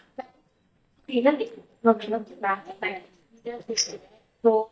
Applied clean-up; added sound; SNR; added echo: neural mask model DeepFilterNet 3.